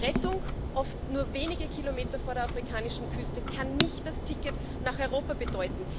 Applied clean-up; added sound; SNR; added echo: none; Clock; -1 dB; none.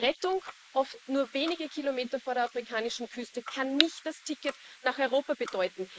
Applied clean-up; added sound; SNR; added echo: neural mask model Resemble Enhance denoiser.